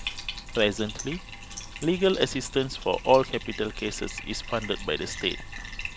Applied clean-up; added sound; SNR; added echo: none; Bathtub (filling or washing); 10 dB; none.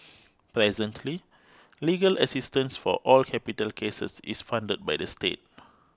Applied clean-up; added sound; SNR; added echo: none; none; none; none.